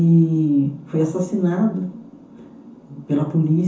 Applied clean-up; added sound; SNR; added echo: none; none; none; reverberation time 0.9 s.